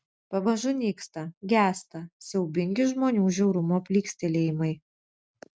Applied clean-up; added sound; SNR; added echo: none; none; none; none.